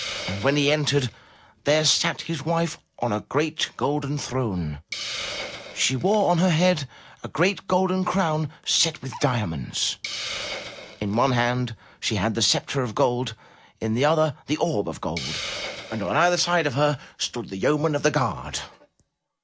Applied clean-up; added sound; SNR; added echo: none; Hiss; 15 dB; none.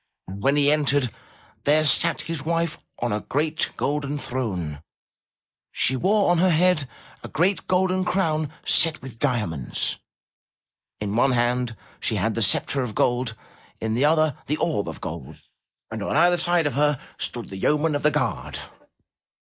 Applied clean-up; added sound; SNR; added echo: neural mask model Resemble Enhance denoiser.